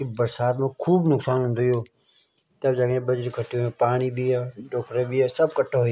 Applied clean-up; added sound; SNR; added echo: none; none; none; none.